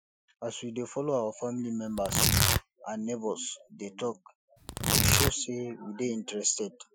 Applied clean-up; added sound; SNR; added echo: classical method Wiener filter.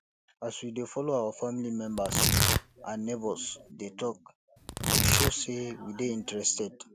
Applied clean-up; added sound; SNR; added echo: none; Tearing; -4 dB; none.